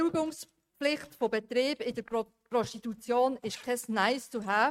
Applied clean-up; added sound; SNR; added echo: neural mask model RNNoise.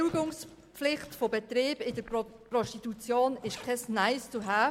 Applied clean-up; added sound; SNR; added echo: none; Zipper (clothing); 19 dB; none.